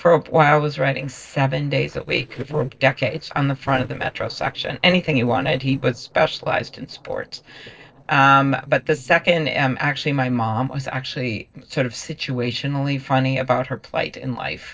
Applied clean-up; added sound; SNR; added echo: neural separator model SepFormer DNS4.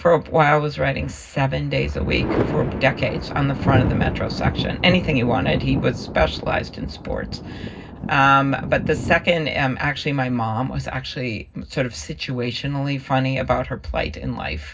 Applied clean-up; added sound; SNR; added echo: none; Thunder; 7 dB; reverberation time 0.4 s.